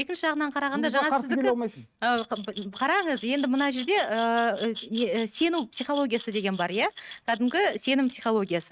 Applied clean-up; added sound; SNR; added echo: neural mask model RNNoise.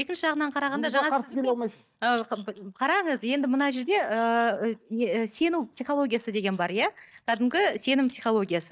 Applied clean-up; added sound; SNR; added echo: neural mask model DeepFilterNet 3.